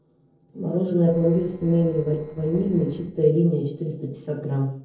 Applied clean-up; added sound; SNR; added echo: neural separator model SepFormer DNS4.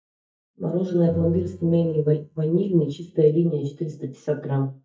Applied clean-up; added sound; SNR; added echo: neural mask model DeepFilterNet 3.